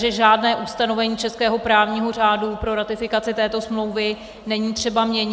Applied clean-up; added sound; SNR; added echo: none; none; none; none.